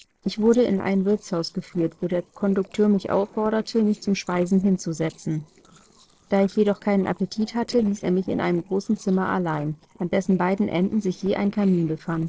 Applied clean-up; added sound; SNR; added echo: neural separator model SepFormer DNS4.